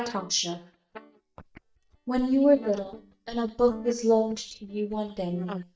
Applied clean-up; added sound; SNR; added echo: neural mask model DeepFilterNet 3.